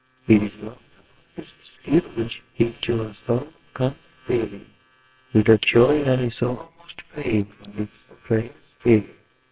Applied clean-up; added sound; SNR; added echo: neural separator model SepFormer WHAMR!.